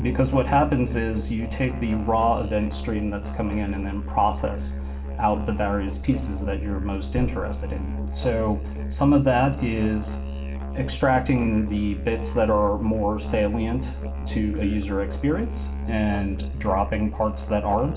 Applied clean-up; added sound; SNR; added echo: none; Musical instrument; 5 dB; reverberation time 1.6 s.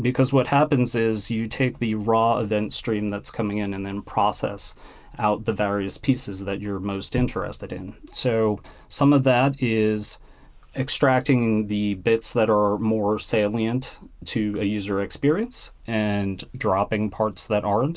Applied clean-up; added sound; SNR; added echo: none; none; none; none.